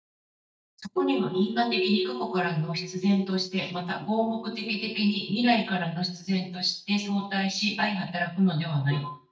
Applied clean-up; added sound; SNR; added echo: neural mask model DeepFilterNet 3.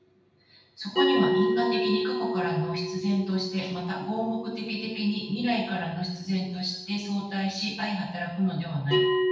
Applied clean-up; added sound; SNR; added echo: none; Bell; 1 dB; reverberation time 0.8 s.